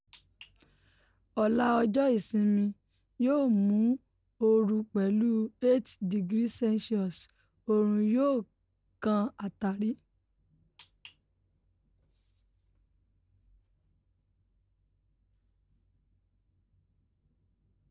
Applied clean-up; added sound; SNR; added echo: none; none; none; none.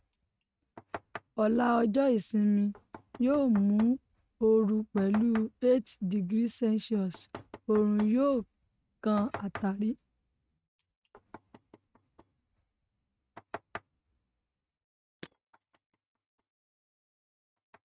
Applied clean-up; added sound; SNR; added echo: neural mask model RNNoise.